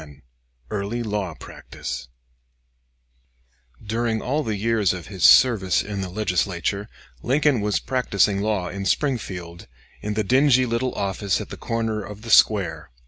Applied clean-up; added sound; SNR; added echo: none; none; none; none.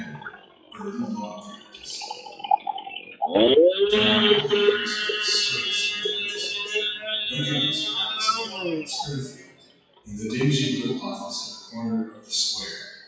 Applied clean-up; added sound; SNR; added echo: classical method WPE with log-MMSE.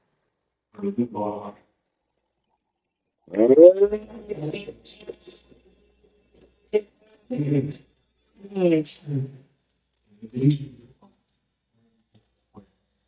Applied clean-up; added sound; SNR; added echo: neural mask model DeepFilterNet 3.